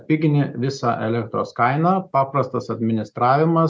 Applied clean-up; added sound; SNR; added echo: none; none; none; none.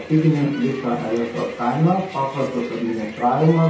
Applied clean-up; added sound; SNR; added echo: none; Crowd; 17 dB; reverberation time 0.6 s.